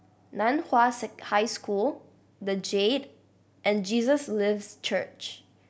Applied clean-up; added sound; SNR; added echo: none; none; none; none.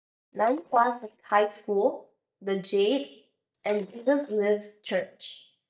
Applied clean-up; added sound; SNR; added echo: neural mask model DeepFilterNet 3.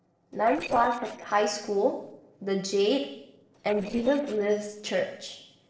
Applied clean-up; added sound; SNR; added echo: neural separator model SepFormer DNS4.